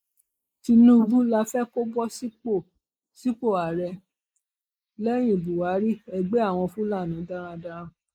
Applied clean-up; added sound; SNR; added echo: neural mask model Resemble Enhance denoiser.